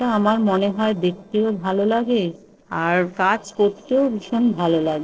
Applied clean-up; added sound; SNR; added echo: neural separator model SepFormer DNS4.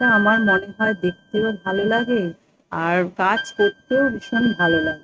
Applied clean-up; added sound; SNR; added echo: neural mask model RNNoise.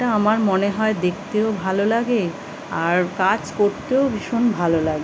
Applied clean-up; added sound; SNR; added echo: none; none; none; none.